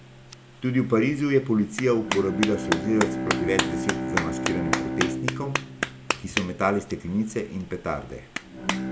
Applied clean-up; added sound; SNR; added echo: none; Bowed string instrument + Clapping; 3 dB; none.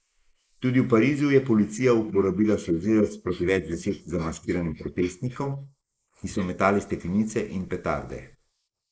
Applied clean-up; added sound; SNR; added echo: neural mask model Resemble Enhance denoiser.